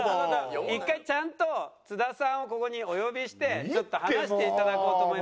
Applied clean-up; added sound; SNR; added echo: none; none; none; none.